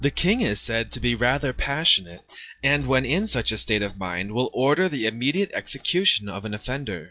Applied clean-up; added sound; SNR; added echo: classical method log-MMSE.